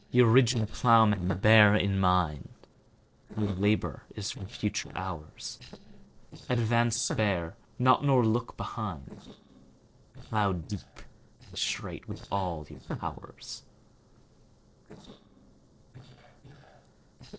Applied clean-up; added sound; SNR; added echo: neural separator model SepFormer DNS4.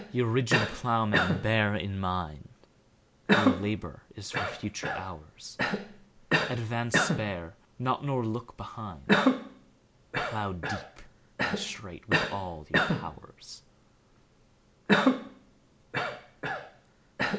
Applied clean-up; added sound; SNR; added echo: none; Cough; -3 dB; none.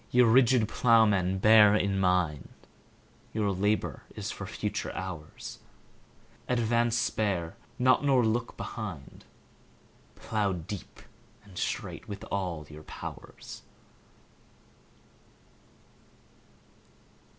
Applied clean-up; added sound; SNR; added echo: none; none; none; none.